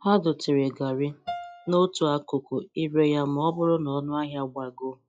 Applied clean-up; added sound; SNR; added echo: classical method log-MMSE.